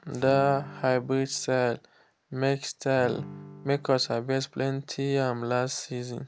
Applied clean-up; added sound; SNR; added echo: none; Acoustic guitar / Strum; 16 dB; none.